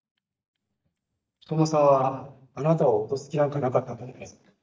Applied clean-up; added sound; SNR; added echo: neural mask model DeepFilterNet 3.